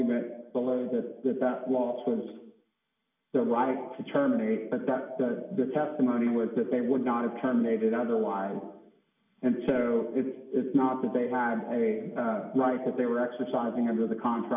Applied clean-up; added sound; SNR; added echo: none; none; none; reverberation time 0.8 s.